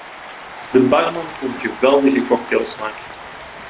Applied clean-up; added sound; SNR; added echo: none; Cheering; 14 dB; none.